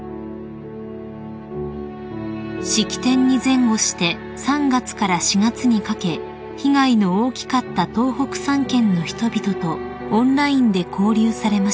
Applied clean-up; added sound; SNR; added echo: none; none; none; none.